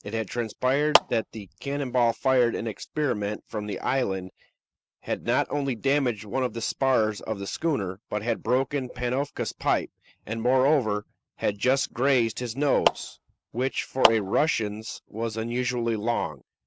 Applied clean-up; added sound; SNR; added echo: neural mask model RNNoise.